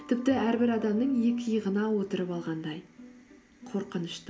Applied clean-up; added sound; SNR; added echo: none; none; none; none.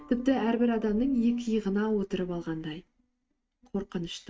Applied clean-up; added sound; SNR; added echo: neural mask model RNNoise.